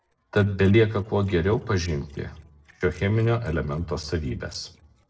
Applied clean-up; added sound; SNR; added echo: neural separator model SepFormer DNS4.